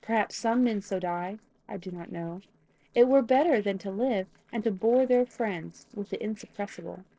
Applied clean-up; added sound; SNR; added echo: neural separator model SepFormer DNS4.